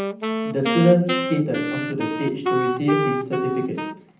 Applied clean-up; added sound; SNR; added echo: none; Wind instrument, woodwind instrument; 2 dB; reverberation time 0.6 s.